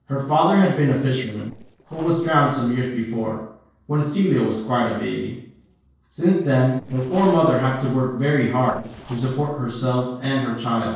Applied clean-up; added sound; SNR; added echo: neural separator model SepFormer DNS4.